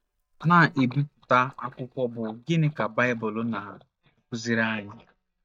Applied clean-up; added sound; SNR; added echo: neural mask model DeepFilterNet 3.